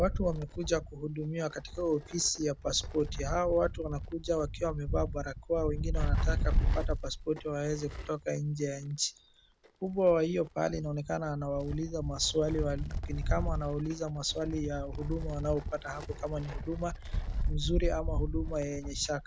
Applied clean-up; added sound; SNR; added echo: none; Wind; 2 dB; none.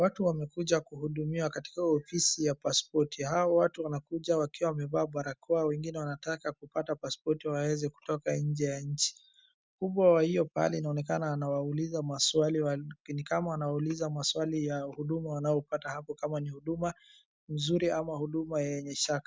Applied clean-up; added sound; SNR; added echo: none; none; none; none.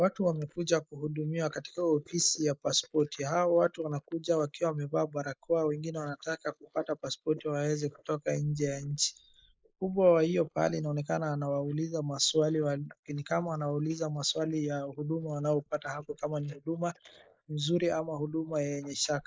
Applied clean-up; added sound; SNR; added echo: neural mask model Resemble Enhance denoiser.